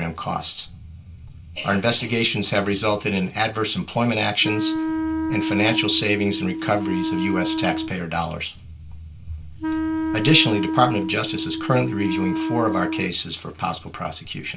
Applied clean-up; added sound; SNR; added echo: none; Wind instrument, woodwind instrument; 1 dB; reverberation time 0.2 s.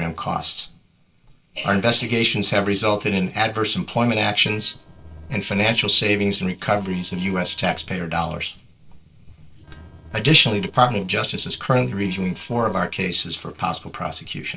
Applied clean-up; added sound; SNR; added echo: neural separator model SepFormer DNS4.